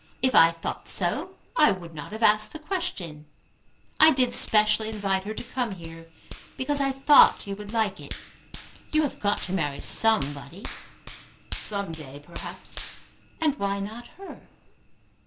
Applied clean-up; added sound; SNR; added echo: none; Hands; 16 dB; none.